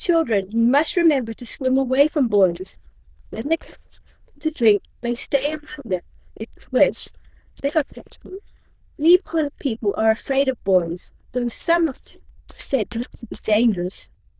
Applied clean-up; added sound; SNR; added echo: neural diffusion model UNIVERSE++.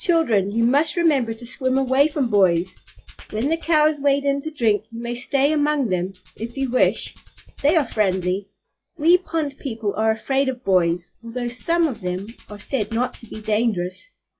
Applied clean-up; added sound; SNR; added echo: classical method log-MMSE.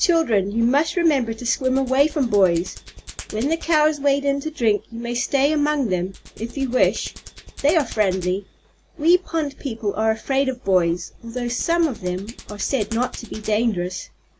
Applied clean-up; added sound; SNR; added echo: none; Hands; 19 dB; none.